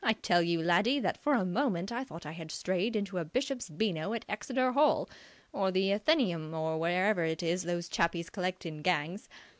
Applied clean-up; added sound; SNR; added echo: none; none; none; none.